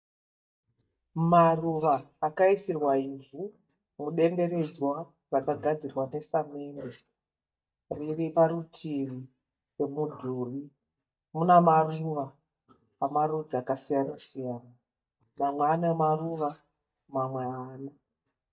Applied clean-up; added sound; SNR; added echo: neural mask model DeepFilterNet 3.